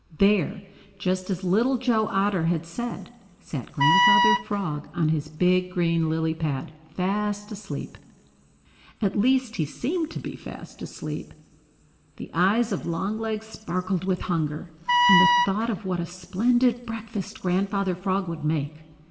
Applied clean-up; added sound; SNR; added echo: none; Wind instrument, woodwind instrument; -4 dB; reverberation time 1.7 s.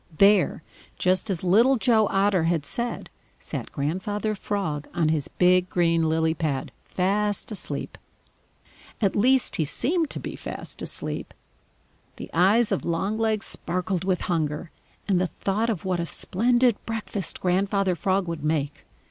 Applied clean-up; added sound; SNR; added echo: none; none; none; none.